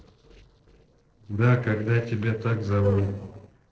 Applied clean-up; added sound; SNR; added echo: neural separator model SepFormer DNS4.